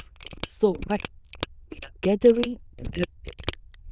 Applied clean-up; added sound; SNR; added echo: neural diffusion model UNIVERSE++.